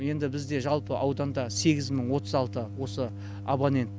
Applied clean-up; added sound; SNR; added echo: none; none; none; none.